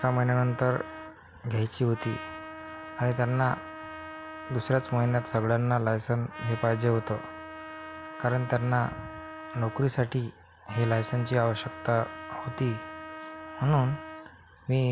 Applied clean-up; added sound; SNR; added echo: none; Trumpet; 13 dB; none.